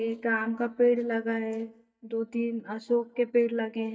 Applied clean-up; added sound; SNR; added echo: neural mask model DeepFilterNet 3.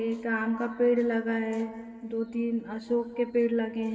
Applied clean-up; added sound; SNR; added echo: none; Bass guitar; 15 dB; reverberation time 2.2 s.